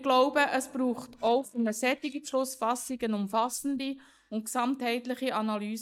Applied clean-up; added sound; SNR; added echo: neural mask model DeepFilterNet 3.